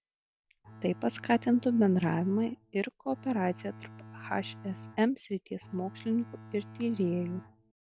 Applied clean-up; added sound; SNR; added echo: none; Bowed string instrument; 17 dB; none.